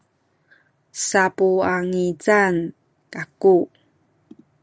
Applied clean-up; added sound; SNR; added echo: none; none; none; none.